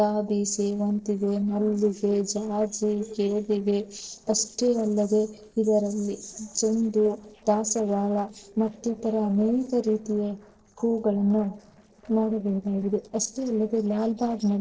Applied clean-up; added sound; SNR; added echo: neural separator model SepFormer DNS4.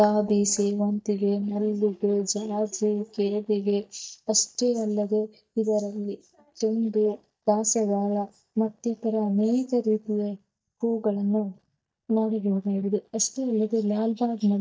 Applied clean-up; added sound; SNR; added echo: neural mask model DeepFilterNet 3.